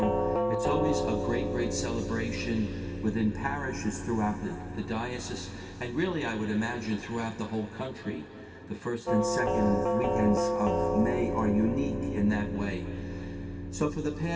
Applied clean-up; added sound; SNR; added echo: none; Doorbell; 1 dB; reverberation time 2.8 s.